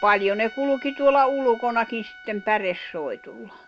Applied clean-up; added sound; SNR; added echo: none; Trumpet; 20 dB; none.